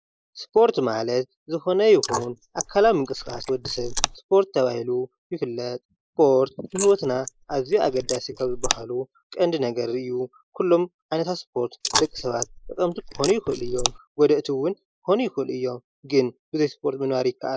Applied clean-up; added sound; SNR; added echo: neural mask model Resemble Enhance denoiser.